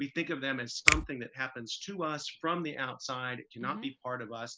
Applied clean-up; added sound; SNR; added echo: none; Finger snapping; -3 dB; none.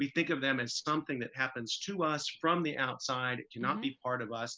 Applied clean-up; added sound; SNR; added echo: none; none; none; none.